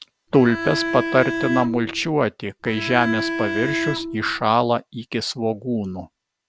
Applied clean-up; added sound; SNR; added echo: none; Bowed string instrument; 5 dB; none.